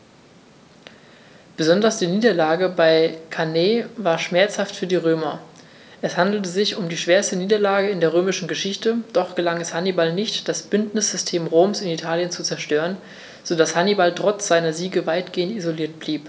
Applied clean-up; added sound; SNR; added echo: none; none; none; none.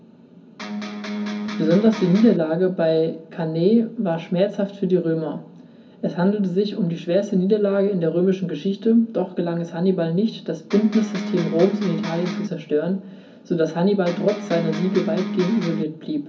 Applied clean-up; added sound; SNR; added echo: none; Electric guitar; 6 dB; reverberation time 0.4 s.